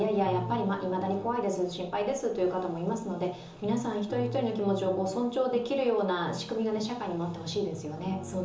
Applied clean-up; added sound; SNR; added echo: none; none; none; reverberation time 0.6 s.